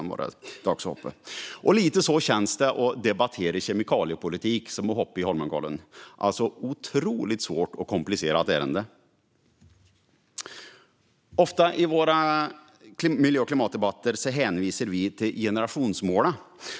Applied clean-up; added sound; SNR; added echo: none; none; none; none.